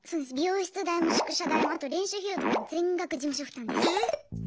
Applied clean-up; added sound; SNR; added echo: none; none; none; none.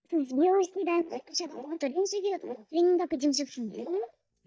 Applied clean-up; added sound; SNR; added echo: neural mask model DeepFilterNet 3.